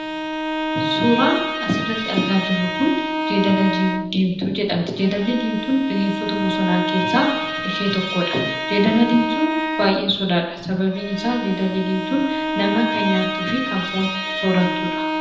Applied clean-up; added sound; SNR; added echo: none; Bowed string instrument; 3 dB; reverberation time 0.8 s.